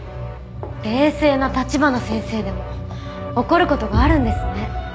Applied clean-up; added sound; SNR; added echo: none; none; none; none.